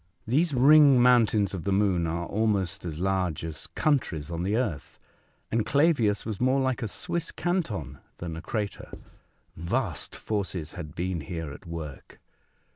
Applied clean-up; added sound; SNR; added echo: none; Writing; 15 dB; none.